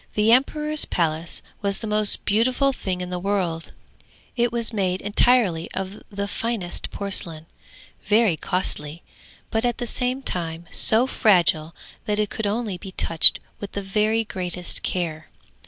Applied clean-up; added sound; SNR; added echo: none; none; none; none.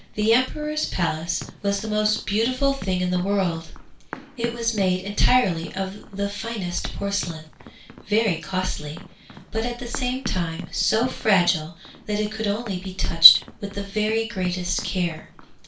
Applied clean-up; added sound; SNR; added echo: none; Run; 17 dB; reverberation time 0.3 s.